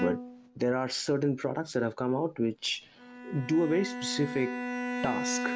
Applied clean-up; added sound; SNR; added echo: none; Bowed string instrument; 7 dB; none.